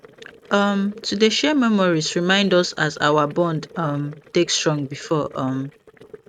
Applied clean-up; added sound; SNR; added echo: neural mask model RNNoise.